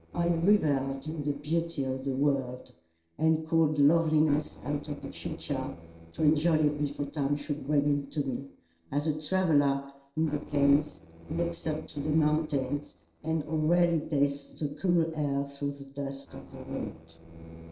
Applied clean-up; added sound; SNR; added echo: neural separator model SepFormer DNS4.